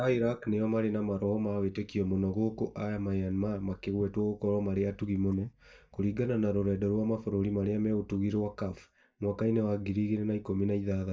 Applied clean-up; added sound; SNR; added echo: neural mask model DeepFilterNet 3.